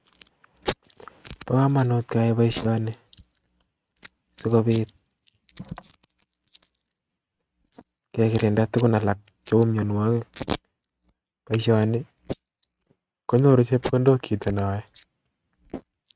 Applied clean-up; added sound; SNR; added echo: neural mask model RNNoise.